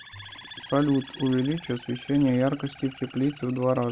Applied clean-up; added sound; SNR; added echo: none; Bird; 17 dB; none.